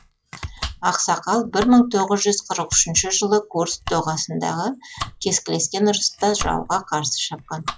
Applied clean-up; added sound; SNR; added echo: classical method log-MMSE.